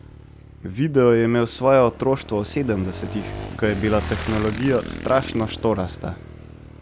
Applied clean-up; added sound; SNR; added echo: none; Motorcycle / Engine; 12 dB; none.